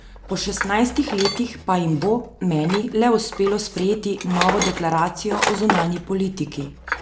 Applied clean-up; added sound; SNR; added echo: none; Tools; 7 dB; none.